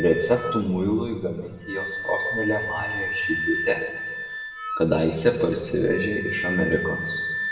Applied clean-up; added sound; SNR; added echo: none; Wind instrument, woodwind instrument; 5 dB; reverberation time 1.2 s.